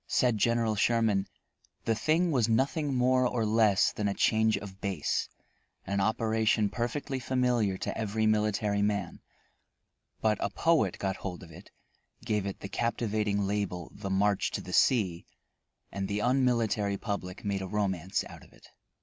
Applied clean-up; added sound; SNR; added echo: none; none; none; none.